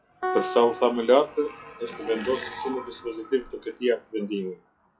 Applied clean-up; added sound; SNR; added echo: classical method log-MMSE.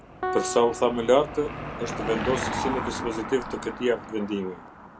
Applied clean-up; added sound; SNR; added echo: none; Piano + Car passing by / Engine; 6 dB; none.